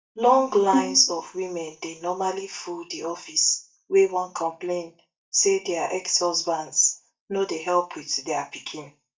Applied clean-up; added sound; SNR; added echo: neural mask model DeepFilterNet 3.